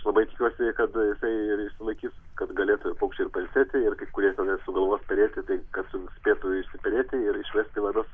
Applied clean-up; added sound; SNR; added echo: none; none; none; none.